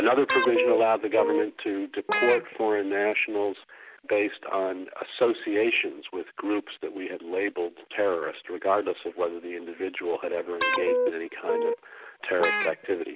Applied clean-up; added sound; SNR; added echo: none; Guitar; 1 dB; none.